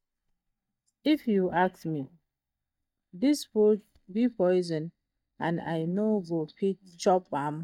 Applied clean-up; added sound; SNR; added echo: neural mask model DeepFilterNet 3.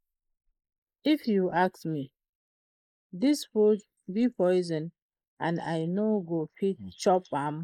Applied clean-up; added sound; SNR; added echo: neural mask model Resemble Enhance denoiser.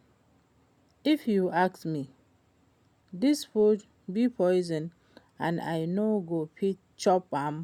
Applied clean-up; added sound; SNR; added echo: none; none; none; none.